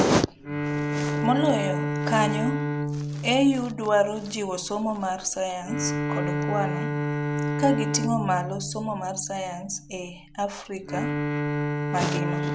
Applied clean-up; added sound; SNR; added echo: none; Bowed string instrument; 2 dB; none.